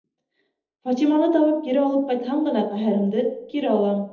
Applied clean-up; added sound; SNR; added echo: none; none; none; reverberation time 0.9 s.